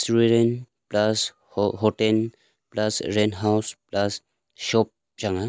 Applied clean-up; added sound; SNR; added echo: none; none; none; none.